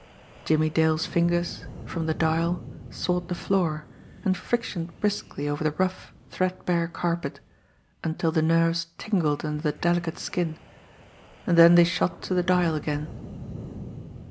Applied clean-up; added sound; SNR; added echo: none; Wind; 16 dB; none.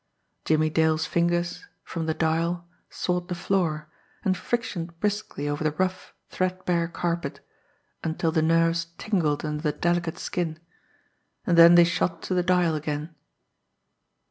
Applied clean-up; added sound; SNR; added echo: none; none; none; none.